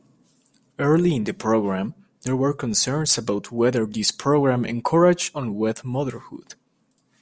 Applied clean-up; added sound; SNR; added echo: none; none; none; none.